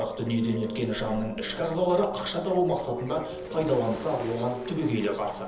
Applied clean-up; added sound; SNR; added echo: none; Fowl; 18 dB; reverberation time 0.7 s.